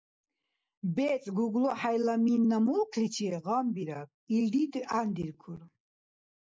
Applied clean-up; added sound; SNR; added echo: neural mask model Resemble Enhance denoiser.